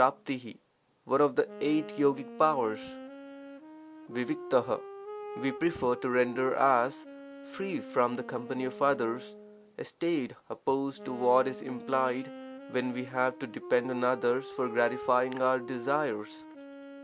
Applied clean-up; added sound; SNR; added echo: none; Wind instrument, woodwind instrument; 14 dB; none.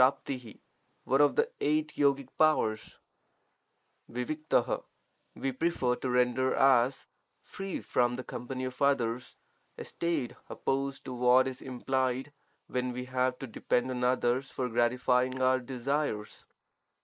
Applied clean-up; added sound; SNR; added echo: neural mask model Resemble Enhance denoiser.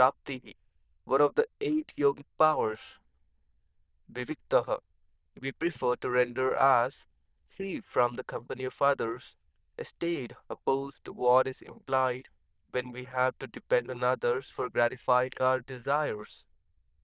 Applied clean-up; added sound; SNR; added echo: neural diffusion model UNIVERSE++.